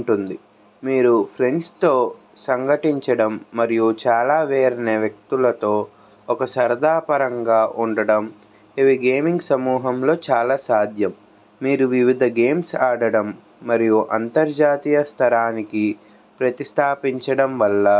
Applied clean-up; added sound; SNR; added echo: none; none; none; none.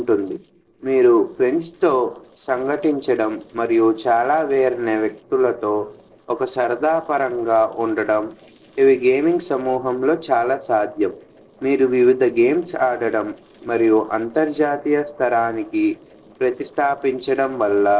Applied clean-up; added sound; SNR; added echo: neural separator model SepFormer DNS4.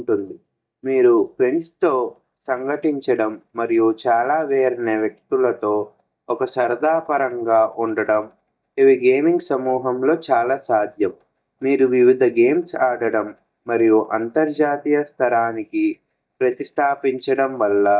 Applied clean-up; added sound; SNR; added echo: neural mask model DeepFilterNet 3.